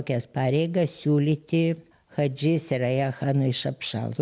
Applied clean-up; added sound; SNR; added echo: none; none; none; none.